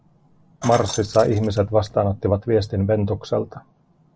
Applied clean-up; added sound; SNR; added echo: none; Keys jangling; 13 dB; none.